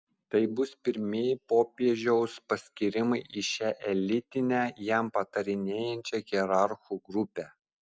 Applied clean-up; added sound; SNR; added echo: none; none; none; none.